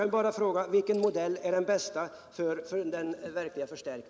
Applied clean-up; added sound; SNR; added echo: none; none; none; none.